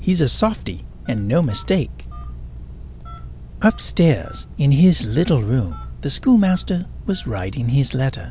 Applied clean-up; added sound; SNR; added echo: none; Telephone; 13 dB; none.